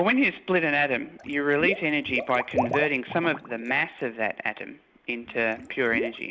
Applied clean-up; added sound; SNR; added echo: none; Water / Liquid; 9 dB; none.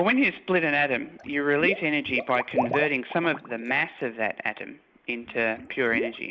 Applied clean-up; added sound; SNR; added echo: neural mask model Resemble Enhance denoiser.